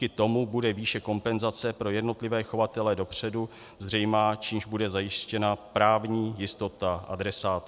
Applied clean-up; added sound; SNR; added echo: none; none; none; none.